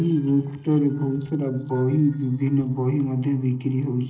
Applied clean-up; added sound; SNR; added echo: neural separator model SepFormer DNS4.